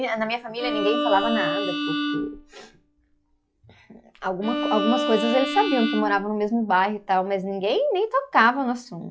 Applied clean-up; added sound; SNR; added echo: classical method log-MMSE.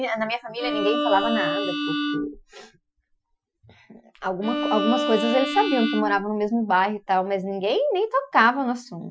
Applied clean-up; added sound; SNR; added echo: classical method Wiener filter.